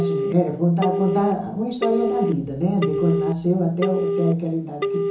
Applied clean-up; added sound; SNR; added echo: none; Telephone; 3 dB; reverberation time 0.7 s.